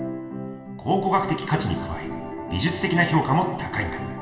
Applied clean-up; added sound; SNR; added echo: none; Piano; 19 dB; reverberation time 1.4 s.